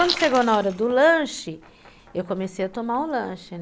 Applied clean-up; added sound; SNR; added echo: neural mask model Resemble Enhance denoiser.